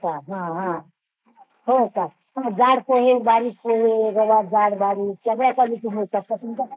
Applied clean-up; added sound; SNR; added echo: neural mask model Resemble Enhance denoiser.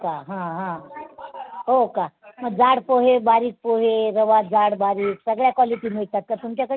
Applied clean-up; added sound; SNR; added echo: none; none; none; none.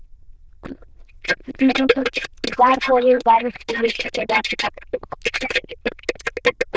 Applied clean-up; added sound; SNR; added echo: neural diffusion model UNIVERSE++.